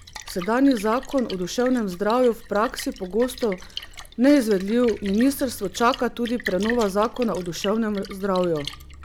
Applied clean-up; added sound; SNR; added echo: none; Splash, splatter; 15 dB; none.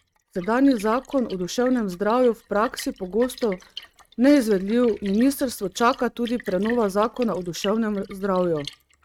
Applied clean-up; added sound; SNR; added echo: neural mask model RNNoise.